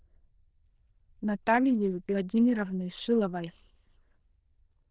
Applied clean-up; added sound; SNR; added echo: neural diffusion model UNIVERSE++.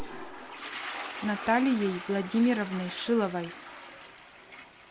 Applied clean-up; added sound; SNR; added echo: none; Toilet flush; 11 dB; none.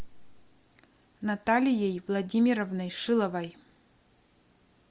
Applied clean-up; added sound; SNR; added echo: none; none; none; none.